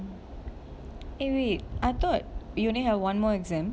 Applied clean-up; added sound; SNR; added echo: none; none; none; none.